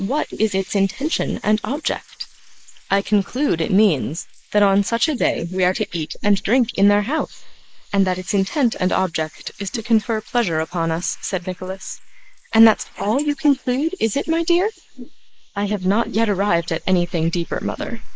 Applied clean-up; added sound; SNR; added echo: neural mask model Resemble Enhance denoiser.